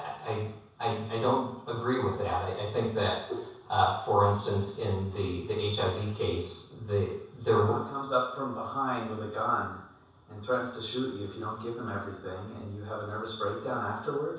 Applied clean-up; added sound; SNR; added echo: none; none; none; reverberation time 0.7 s.